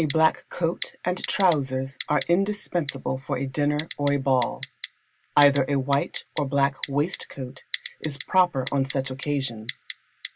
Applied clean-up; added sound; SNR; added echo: none; Typing; 16 dB; none.